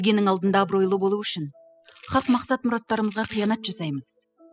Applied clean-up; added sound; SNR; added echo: classical method spectral subtraction.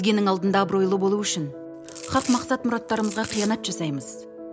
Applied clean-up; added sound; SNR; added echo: none; Domestic sounds, home sounds; 14 dB; none.